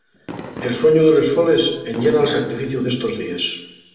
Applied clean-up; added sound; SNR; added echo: none; Fireworks; 16 dB; reverberation time 1.0 s.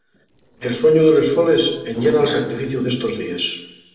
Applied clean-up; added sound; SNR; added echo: neural separator model SepFormer DNS4.